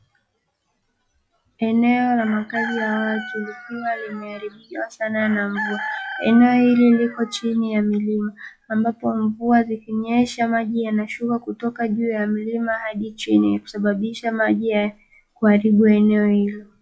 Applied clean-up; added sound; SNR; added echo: classical method log-MMSE.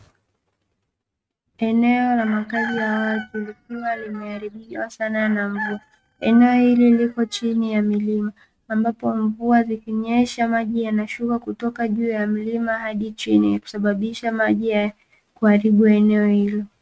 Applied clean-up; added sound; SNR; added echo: neural mask model RNNoise.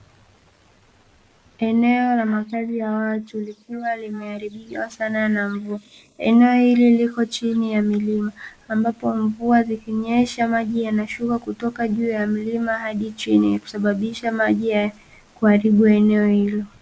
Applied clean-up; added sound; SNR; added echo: neural mask model Resemble Enhance denoiser.